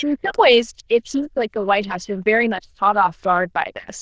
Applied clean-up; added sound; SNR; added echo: neural diffusion model UNIVERSE++.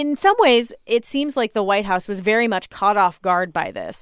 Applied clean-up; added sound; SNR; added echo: none; none; none; none.